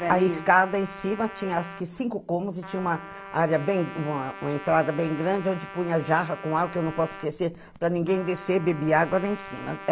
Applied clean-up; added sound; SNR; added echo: none; Trumpet; 15 dB; none.